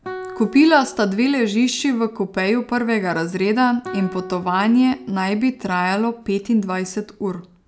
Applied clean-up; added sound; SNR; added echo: none; Guitar; 19 dB; none.